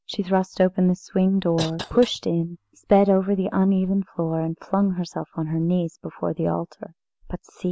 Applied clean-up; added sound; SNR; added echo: none; Cough; 14 dB; none.